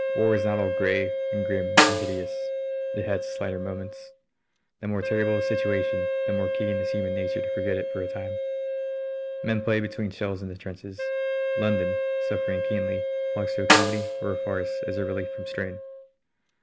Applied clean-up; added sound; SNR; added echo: none; Snare drum + Wind instrument, woodwind instrument; -4 dB; none.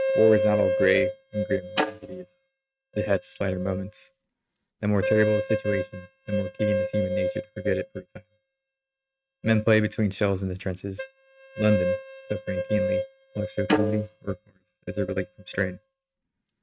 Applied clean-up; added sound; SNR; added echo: neural mask model RNNoise.